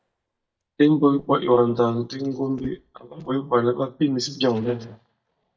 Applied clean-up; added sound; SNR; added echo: neural mask model DeepFilterNet 3.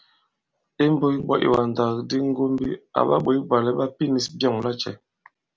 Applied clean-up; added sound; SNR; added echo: none; none; none; none.